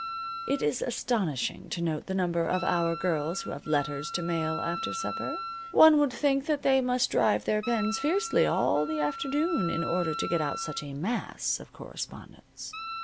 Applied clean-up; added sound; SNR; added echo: none; Wind instrument, woodwind instrument; 11 dB; none.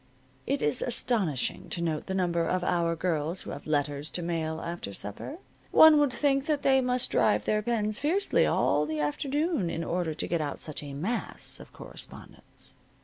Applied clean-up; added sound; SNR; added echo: none; none; none; none.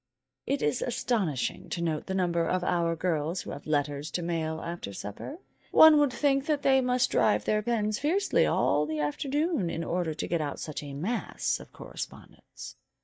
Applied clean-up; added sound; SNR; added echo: neural mask model DeepFilterNet 3.